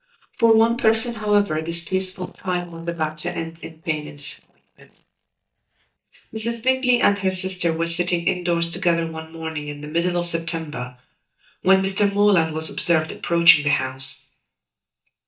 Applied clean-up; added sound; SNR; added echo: neural mask model DeepFilterNet 3.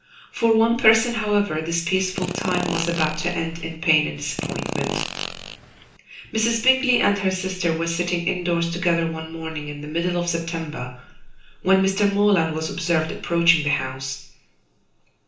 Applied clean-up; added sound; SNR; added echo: none; Fart; 6 dB; reverberation time 0.8 s.